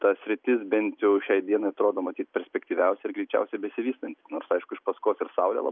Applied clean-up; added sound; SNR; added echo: none; none; none; none.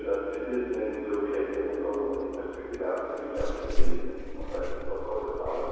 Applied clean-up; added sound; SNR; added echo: none; Clock; -3 dB; reverberation time 2.2 s.